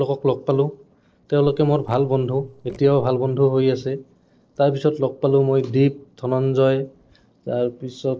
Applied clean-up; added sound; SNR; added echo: neural separator model SepFormer DNS4.